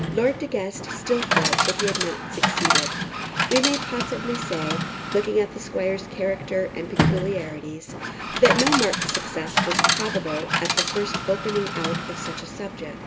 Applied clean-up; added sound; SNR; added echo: none; Coin (dropping) / Chatter; -1 dB; reverberation time 2.1 s.